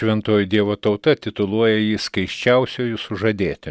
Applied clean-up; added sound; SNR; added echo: none; none; none; none.